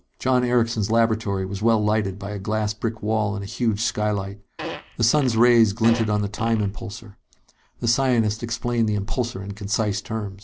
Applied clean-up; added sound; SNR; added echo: none; Fart; 13 dB; none.